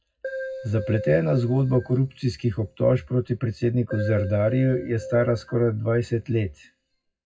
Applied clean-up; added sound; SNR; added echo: classical method WPE with log-MMSE.